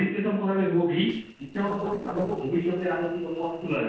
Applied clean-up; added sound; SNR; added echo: neural separator model SepFormer DNS4.